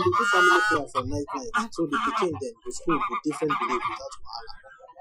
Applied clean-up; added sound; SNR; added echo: classical method Wiener filter.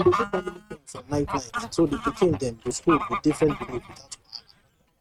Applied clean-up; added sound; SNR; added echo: neural mask model RNNoise.